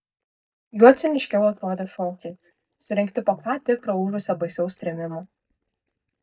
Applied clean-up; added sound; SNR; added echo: neural mask model DeepFilterNet 3.